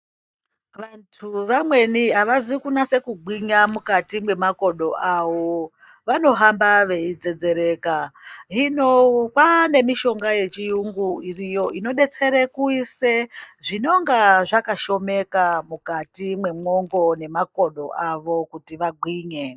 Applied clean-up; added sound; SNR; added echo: neural mask model DeepFilterNet 3.